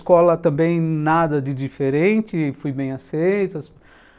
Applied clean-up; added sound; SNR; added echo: none; none; none; none.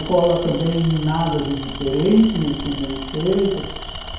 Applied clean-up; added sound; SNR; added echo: none; Tools; 11 dB; reverberation time 0.9 s.